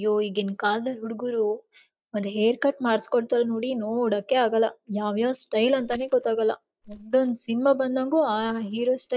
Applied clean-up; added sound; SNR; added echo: neural mask model DeepFilterNet 3.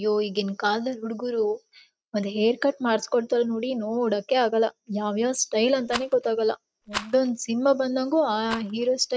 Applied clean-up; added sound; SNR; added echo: neural mask model RNNoise.